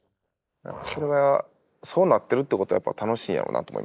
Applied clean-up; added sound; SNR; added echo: neural mask model Resemble Enhance denoiser.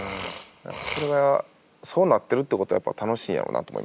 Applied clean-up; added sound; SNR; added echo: none; Burping, eructation; 15 dB; none.